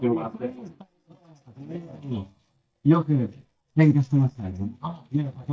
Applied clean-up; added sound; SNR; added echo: neural mask model DeepFilterNet 3.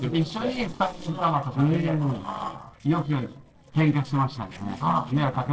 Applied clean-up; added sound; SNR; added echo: neural separator model SepFormer DNS4.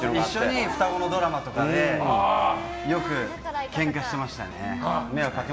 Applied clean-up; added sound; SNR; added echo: none; none; none; none.